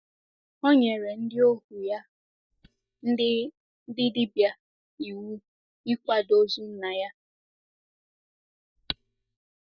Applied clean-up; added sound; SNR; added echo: neural mask model DeepFilterNet 3.